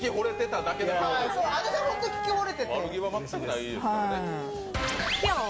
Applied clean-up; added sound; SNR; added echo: none; none; none; none.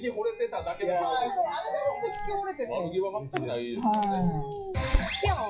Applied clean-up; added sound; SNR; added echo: classical method WPE with log-MMSE.